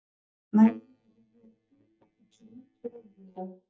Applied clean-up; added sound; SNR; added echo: neural mask model DeepFilterNet 3.